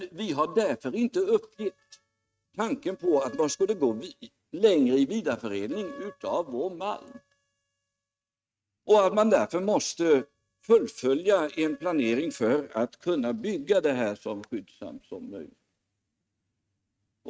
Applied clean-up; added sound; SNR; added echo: neural mask model RNNoise.